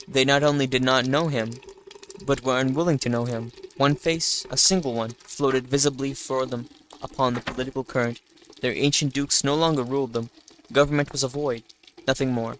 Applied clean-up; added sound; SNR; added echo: neural mask model RNNoise.